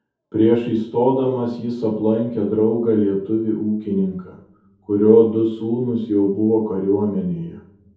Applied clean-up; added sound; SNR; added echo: none; none; none; reverberation time 0.6 s.